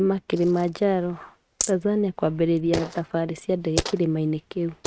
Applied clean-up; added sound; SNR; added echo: neural mask model RNNoise.